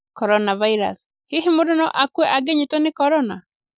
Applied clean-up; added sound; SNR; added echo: none; none; none; none.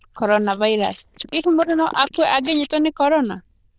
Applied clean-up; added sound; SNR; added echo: neural diffusion model UNIVERSE++.